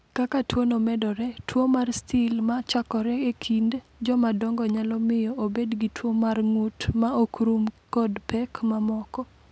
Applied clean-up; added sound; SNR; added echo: none; none; none; none.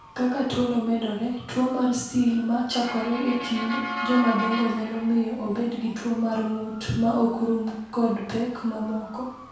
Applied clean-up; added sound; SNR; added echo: none; Motor vehicle (road) / Siren; 12 dB; reverberation time 0.7 s.